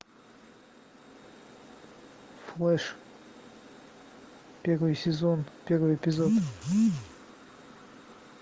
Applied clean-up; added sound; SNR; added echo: none; none; none; none.